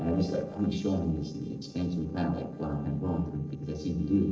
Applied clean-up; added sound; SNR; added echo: neural separator model SepFormer DNS4.